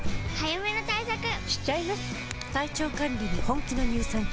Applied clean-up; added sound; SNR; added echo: none; Wind; 3 dB; none.